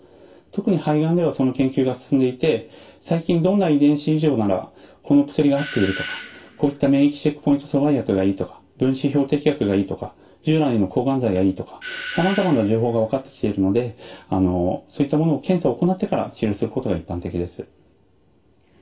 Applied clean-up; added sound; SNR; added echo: none; Doorbell; 13 dB; reverberation time 0.2 s.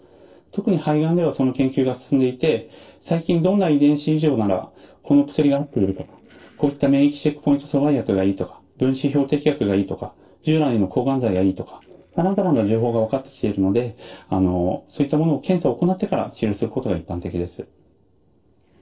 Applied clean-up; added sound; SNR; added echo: neural separator model SepFormer DNS4.